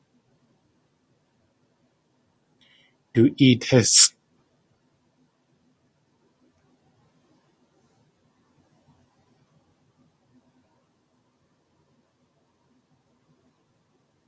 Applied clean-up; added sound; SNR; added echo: none; none; none; none.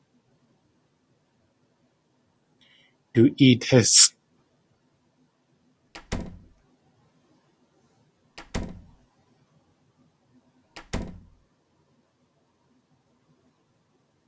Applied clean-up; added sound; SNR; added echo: none; Slam; 9 dB; none.